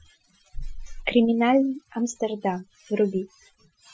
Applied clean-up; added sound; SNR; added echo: classical method Wiener filter.